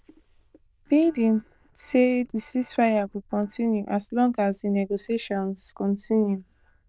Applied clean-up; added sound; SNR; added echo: neural diffusion model UNIVERSE++.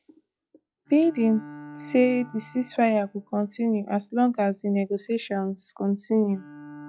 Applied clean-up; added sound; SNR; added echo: classical method log-MMSE.